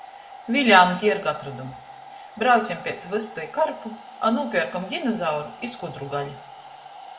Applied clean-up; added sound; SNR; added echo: none; Domestic sounds, home sounds; 18 dB; reverberation time 0.7 s.